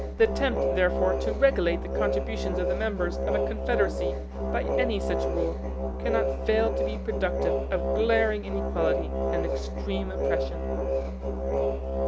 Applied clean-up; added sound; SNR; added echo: none; Musical instrument; -2 dB; none.